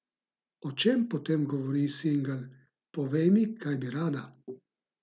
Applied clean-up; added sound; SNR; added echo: none; none; none; none.